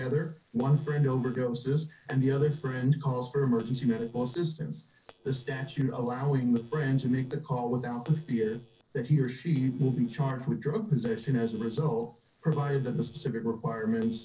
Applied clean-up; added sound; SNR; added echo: neural separator model SepFormer DNS4.